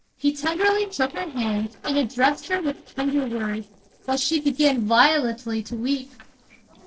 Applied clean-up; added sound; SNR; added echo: neural separator model SepFormer DNS4.